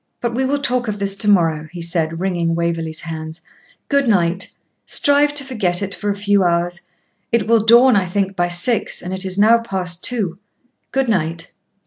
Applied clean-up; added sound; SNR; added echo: none; none; none; none.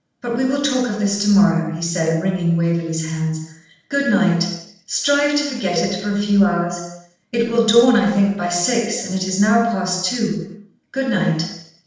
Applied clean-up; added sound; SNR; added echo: none; Cowbell; 16 dB; reverberation time 0.7 s.